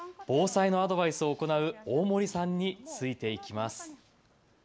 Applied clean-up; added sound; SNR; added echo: none; none; none; none.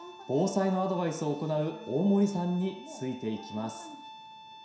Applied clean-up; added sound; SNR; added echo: none; Bowed string instrument; 18 dB; reverberation time 0.7 s.